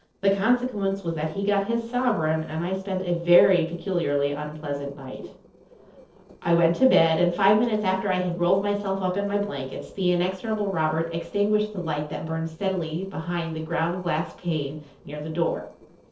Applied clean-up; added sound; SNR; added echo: neural separator model SepFormer DNS4.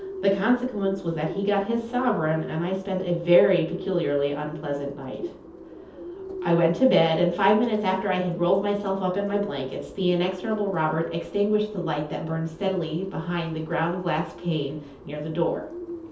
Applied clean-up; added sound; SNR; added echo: none; Bird; 14 dB; reverberation time 0.5 s.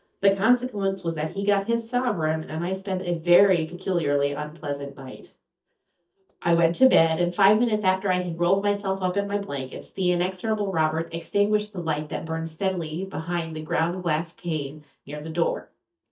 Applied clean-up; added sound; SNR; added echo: neural mask model DeepFilterNet 3.